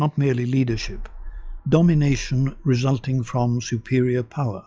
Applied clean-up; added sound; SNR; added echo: classical method log-MMSE.